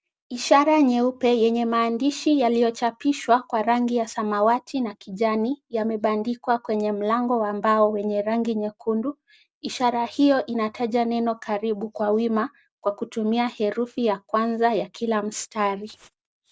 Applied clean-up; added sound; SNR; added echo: none; none; none; none.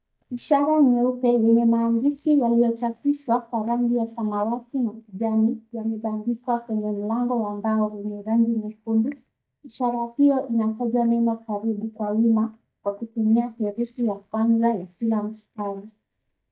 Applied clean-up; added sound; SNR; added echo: neural mask model DeepFilterNet 3.